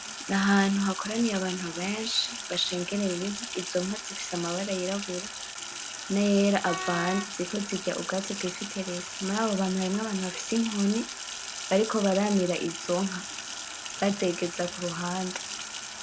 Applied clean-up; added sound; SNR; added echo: none; Wind instrument, woodwind instrument + Sink (filling or washing); 8 dB; none.